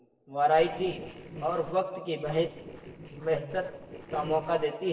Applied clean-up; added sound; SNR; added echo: neural separator model SepFormer DNS4.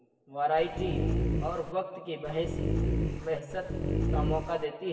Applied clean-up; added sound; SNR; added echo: none; Dog; -4 dB; reverberation time 1.9 s.